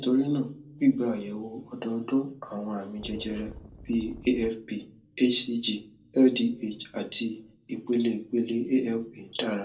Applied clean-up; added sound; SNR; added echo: none; Wind; 16 dB; reverberation time 0.2 s.